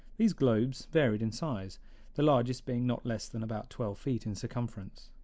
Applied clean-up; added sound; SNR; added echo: none; none; none; none.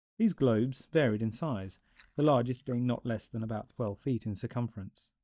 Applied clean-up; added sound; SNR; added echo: neural mask model DeepFilterNet 3.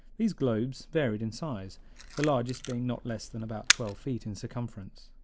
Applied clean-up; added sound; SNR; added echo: none; Camera; 2 dB; none.